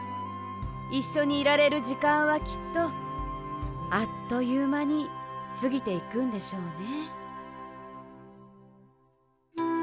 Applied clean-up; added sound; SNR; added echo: none; none; none; none.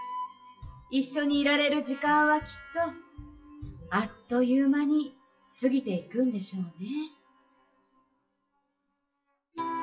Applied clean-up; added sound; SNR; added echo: classical method WPE with log-MMSE.